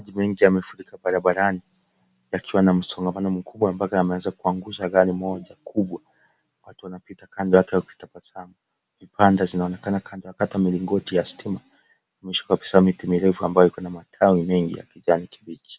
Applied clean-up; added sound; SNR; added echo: none; none; none; none.